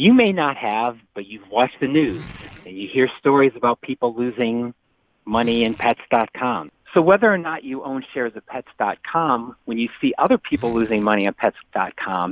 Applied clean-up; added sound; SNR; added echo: none; Zipper (clothing); 20 dB; none.